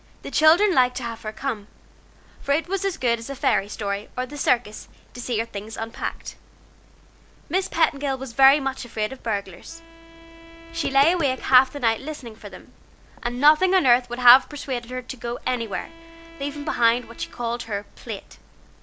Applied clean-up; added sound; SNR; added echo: none; Tap + Bowed string instrument; 20 dB; none.